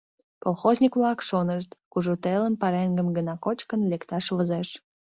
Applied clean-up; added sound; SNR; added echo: none; none; none; none.